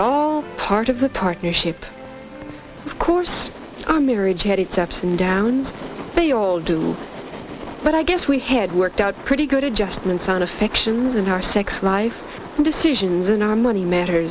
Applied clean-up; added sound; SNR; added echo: none; none; none; none.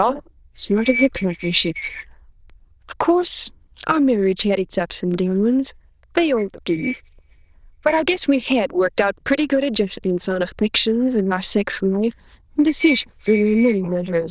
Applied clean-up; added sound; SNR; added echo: neural diffusion model UNIVERSE++.